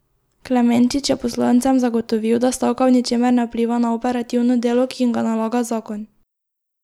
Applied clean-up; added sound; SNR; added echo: none; none; none; none.